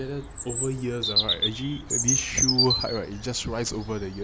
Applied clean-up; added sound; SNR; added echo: none; Bird vocalization, bird call, bird song; -1 dB; none.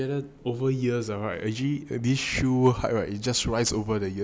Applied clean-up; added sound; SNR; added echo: none; none; none; none.